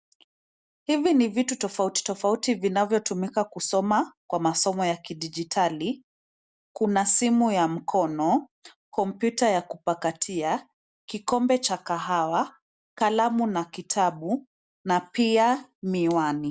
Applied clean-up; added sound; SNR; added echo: none; none; none; none.